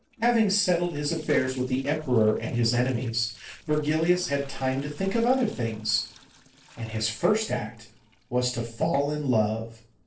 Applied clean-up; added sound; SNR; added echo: neural separator model SepFormer DNS4.